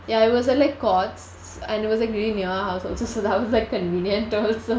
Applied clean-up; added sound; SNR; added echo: none; none; none; none.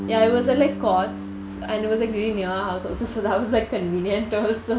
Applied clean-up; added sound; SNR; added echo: none; Bass guitar; 12 dB; none.